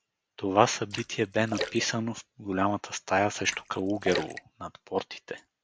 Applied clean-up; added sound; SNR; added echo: none; Splash, splatter; 11 dB; none.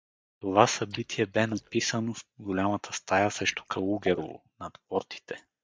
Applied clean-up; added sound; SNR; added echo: neural mask model DeepFilterNet 3.